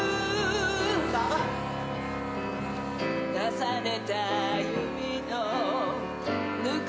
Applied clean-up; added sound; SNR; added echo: none; Trumpet; 17 dB; none.